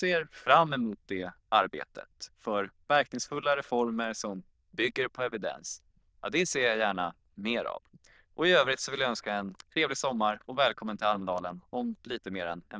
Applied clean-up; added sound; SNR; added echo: neural diffusion model UNIVERSE++.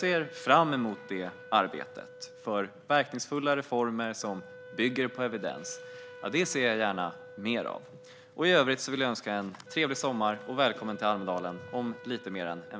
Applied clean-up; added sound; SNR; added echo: none; Wind instrument, woodwind instrument; 17 dB; none.